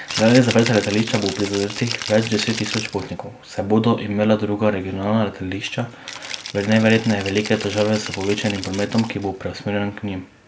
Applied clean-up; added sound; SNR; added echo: none; Rattle (instrument); 12 dB; none.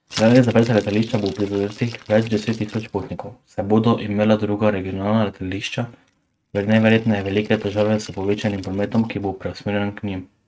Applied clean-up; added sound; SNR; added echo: neural mask model RNNoise.